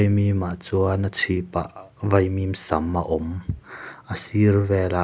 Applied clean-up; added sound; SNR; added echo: none; none; none; none.